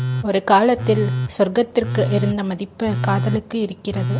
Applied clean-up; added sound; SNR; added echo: none; Telephone; 4 dB; none.